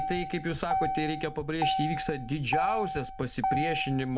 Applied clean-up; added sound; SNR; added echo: none; Motor vehicle (road); 1 dB; none.